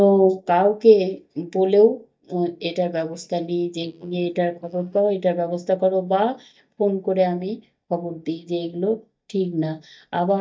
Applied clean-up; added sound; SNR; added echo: neural mask model DeepFilterNet 3.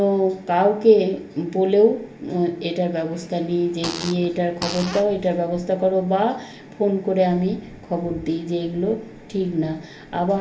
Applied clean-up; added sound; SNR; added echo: none; Fart; 12 dB; reverberation time 0.3 s.